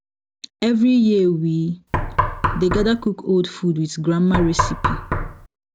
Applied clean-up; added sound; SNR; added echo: none; Knock; 2 dB; none.